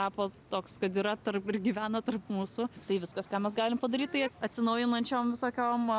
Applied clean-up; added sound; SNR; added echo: none; none; none; none.